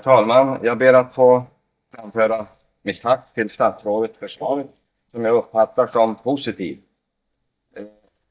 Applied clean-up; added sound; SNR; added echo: neural mask model DeepFilterNet 3.